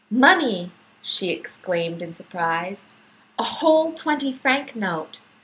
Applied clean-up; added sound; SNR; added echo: none; none; none; none.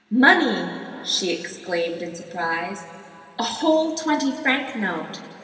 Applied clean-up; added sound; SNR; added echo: none; none; none; reverberation time 2.9 s.